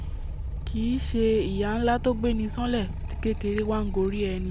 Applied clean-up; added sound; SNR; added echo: none; Motorcycle; 5 dB; none.